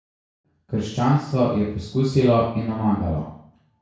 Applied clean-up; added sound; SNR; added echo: none; none; none; reverberation time 0.6 s.